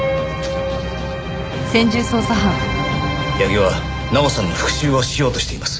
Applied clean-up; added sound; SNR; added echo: none; Piano; 12 dB; none.